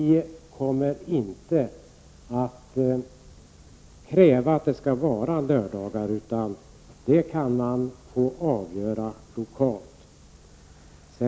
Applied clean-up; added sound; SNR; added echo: none; none; none; none.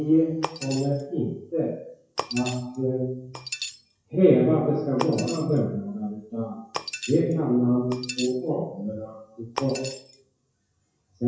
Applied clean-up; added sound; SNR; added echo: classical method WPE with log-MMSE.